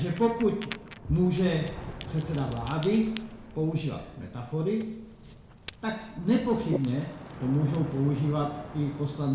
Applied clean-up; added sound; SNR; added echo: none; Ocean; 13 dB; reverberation time 0.6 s.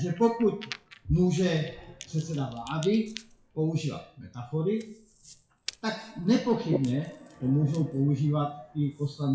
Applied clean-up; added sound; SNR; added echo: classical method WPE with log-MMSE.